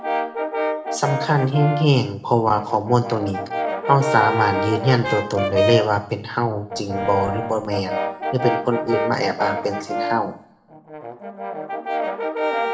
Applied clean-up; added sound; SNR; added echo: none; Brass instrument; 3 dB; reverberation time 0.5 s.